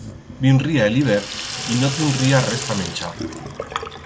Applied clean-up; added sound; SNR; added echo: none; Sink (filling or washing); 9 dB; none.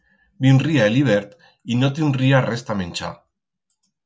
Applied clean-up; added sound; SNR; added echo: none; none; none; none.